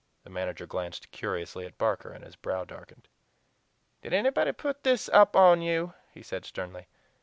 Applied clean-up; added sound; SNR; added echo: none; none; none; none.